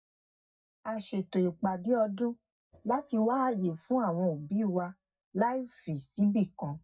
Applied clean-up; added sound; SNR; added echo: neural mask model DeepFilterNet 3.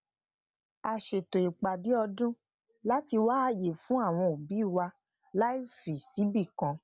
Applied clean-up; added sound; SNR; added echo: none; none; none; none.